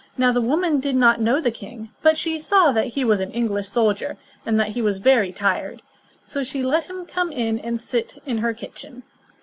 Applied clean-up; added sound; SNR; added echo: none; none; none; none.